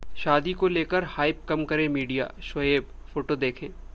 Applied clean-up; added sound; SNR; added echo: none; Engine / Car; 17 dB; none.